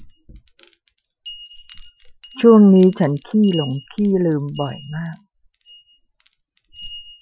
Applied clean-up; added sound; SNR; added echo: classical method Wiener filter.